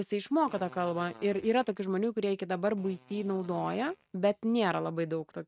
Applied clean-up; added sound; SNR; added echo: neural mask model RNNoise.